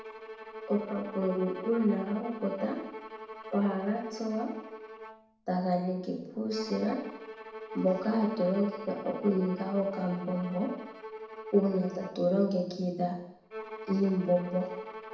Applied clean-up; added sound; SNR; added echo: none; Bowed string instrument; 12 dB; reverberation time 0.8 s.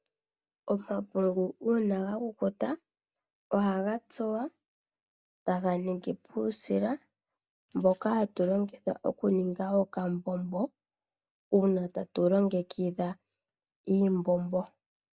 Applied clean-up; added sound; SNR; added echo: none; none; none; none.